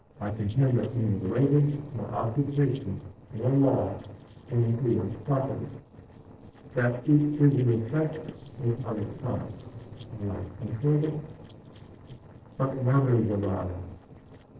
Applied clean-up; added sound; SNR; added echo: neural separator model SepFormer DNS4.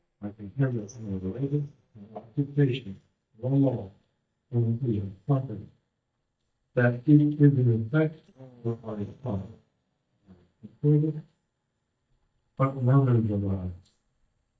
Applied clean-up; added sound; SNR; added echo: neural mask model DeepFilterNet 3.